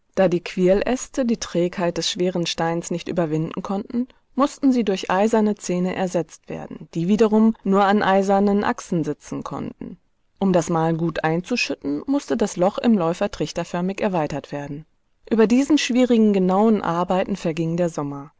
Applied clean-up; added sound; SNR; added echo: none; none; none; none.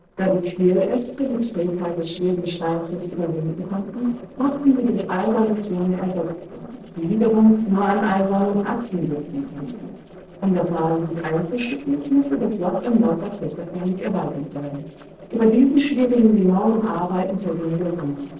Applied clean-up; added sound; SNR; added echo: neural separator model SepFormer DNS4.